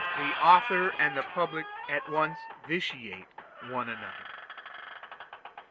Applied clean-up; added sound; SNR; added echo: none; Squeak; 8 dB; none.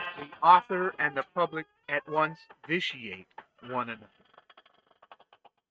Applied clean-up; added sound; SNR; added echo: neural mask model RNNoise.